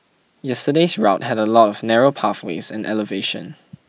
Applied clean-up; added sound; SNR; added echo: none; none; none; none.